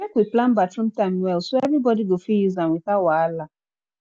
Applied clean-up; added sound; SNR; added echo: none; none; none; none.